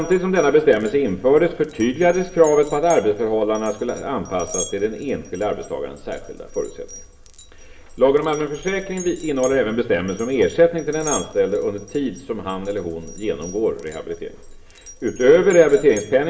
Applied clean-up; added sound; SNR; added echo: none; Glass; 18 dB; reverberation time 0.8 s.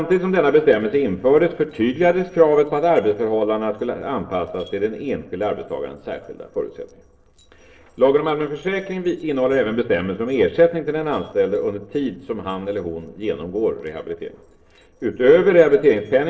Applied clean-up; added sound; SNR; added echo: neural separator model SepFormer DNS4.